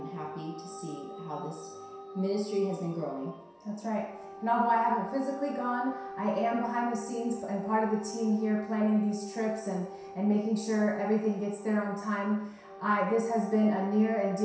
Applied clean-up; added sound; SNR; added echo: none; Wind instrument, woodwind instrument; 14 dB; reverberation time 0.7 s.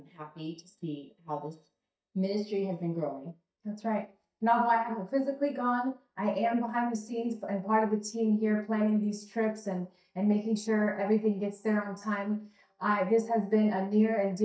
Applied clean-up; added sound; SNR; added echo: neural mask model DeepFilterNet 3.